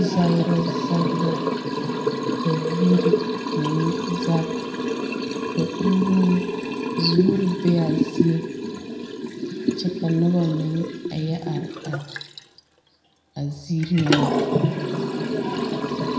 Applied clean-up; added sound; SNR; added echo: none; Liquid; 1 dB; reverberation time 0.8 s.